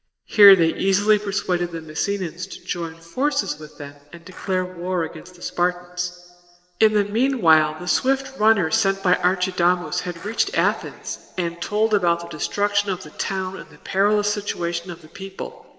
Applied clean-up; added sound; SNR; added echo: neural separator model SepFormer DNS4.